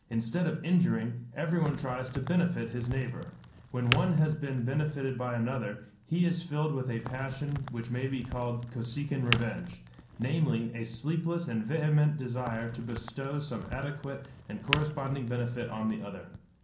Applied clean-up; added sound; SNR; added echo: none; Crack; 11 dB; reverberation time 0.6 s.